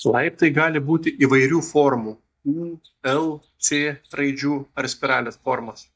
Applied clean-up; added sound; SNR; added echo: neural mask model DeepFilterNet 3.